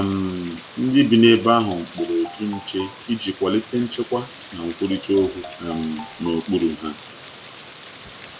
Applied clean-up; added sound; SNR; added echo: none; Rain + Marimba, xylophone; 17 dB; none.